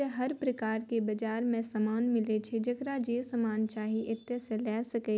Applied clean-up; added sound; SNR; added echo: none; none; none; none.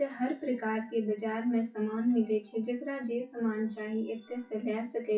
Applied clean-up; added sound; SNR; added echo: classical method WPE with log-MMSE.